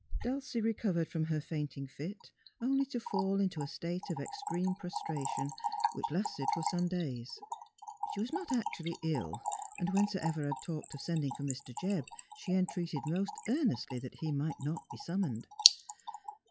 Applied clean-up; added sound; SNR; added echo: classical method log-MMSE.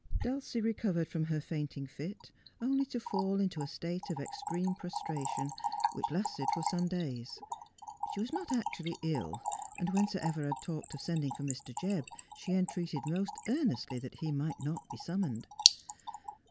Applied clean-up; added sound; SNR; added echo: none; Trickle, dribble / Splash, splatter; 4 dB; none.